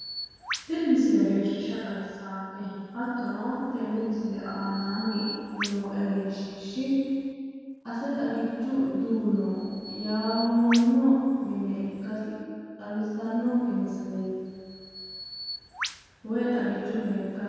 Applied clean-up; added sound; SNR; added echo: none; Bird vocalization, bird call, bird song; 15 dB; reverberation time 2.1 s.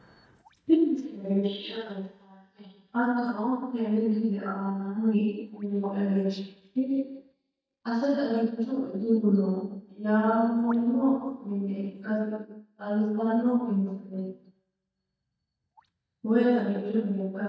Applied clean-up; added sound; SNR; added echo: neural mask model DeepFilterNet 3.